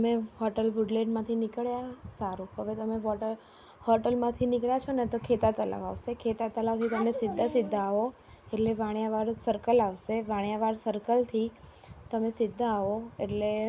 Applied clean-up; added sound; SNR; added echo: none; none; none; none.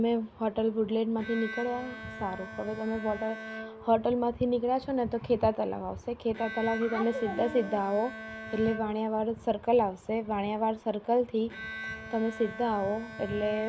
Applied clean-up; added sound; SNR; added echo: none; Bowed string instrument; 14 dB; none.